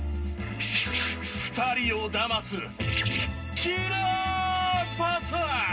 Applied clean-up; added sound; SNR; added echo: none; none; none; reverberation time 0.2 s.